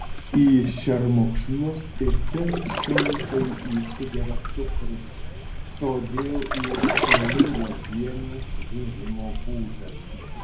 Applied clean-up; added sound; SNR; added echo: none; Waves, surf; 0 dB; reverberation time 0.6 s.